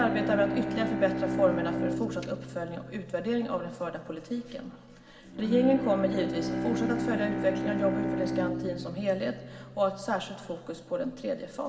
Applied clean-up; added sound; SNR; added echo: none; Bowed string instrument; 3 dB; reverberation time 2.2 s.